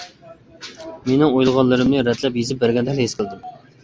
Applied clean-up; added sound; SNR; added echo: none; none; none; none.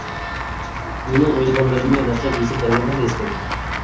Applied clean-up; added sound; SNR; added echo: none; Walk, footsteps / Run / Bell; 5 dB; reverberation time 0.6 s.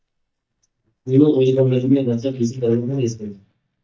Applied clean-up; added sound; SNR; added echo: neural mask model DeepFilterNet 3.